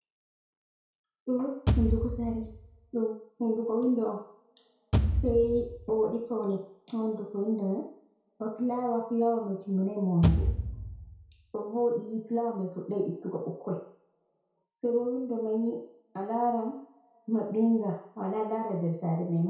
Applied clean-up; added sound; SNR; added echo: none; Bass drum / Thump, thud; -1 dB; reverberation time 0.6 s.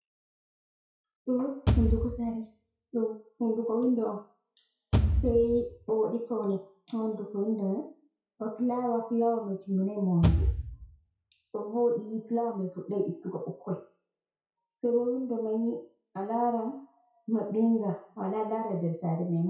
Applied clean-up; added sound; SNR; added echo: classical method WPE with log-MMSE.